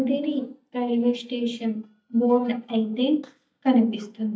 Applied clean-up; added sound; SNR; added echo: neural mask model DeepFilterNet 3.